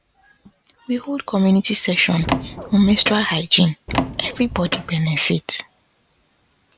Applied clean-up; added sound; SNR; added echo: none; Door; 7 dB; none.